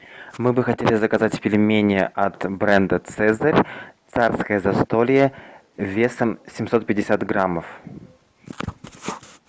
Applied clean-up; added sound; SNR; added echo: none; none; none; none.